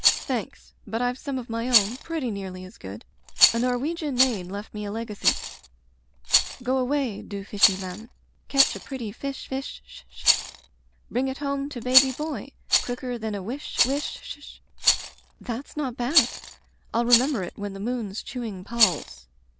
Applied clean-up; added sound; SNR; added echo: none; Rattle; 0 dB; none.